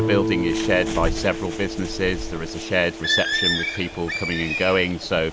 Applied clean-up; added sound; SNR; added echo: none; Bird + Guitar; 2 dB; none.